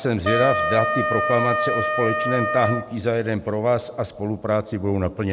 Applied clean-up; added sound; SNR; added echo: none; Wind instrument, woodwind instrument; 3 dB; none.